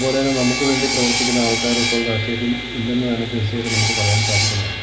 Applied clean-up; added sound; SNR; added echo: none; Sawing; 2 dB; reverberation time 1.9 s.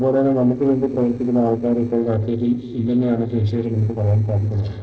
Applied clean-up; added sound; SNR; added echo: neural separator model SepFormer DNS4.